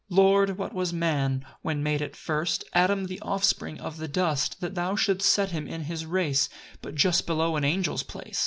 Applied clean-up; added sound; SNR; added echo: none; none; none; none.